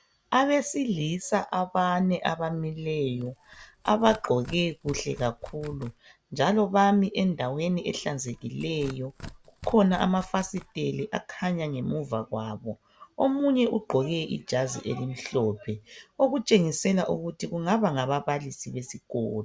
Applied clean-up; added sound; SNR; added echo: none; Tearing; 19 dB; none.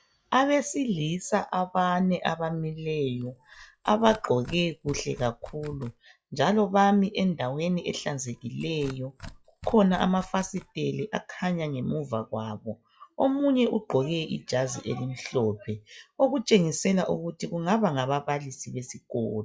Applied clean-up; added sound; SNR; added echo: classical method log-MMSE.